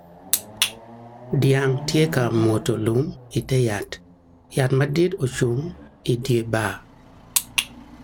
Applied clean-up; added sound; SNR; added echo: none; Chatter / Car passing by / Motorcycle / Traffic noise, roadway noise / Accelerating, revving, vroom; 15 dB; none.